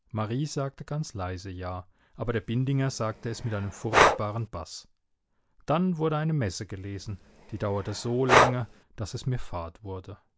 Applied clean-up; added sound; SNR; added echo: none; Breathing; -2 dB; none.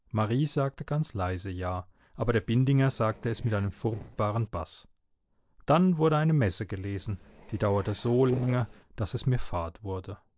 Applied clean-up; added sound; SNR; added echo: neural separator model SepFormer DNS4.